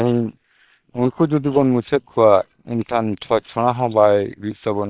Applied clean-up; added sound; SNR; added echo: neural separator model SepFormer WHAM!.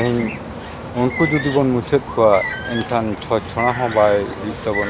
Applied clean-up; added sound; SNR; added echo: none; Bird; 8 dB; none.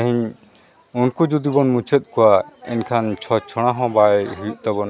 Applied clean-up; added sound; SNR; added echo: none; none; none; none.